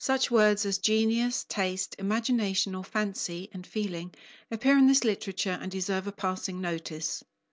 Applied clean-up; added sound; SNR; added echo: none; none; none; none.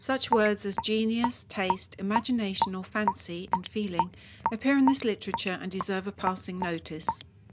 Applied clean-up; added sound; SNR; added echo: none; Raindrop / Drip; 5 dB; none.